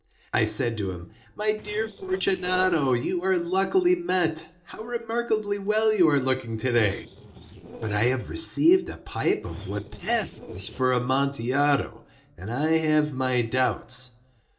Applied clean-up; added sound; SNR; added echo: neural separator model SepFormer DNS4.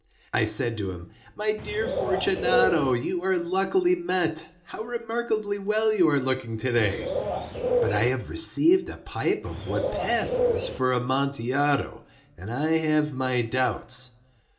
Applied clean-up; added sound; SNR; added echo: none; Bird; 2 dB; reverberation time 0.5 s.